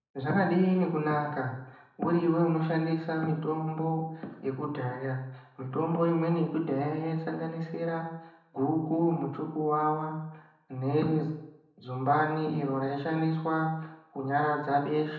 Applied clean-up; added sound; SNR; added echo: none; none; none; reverberation time 0.7 s.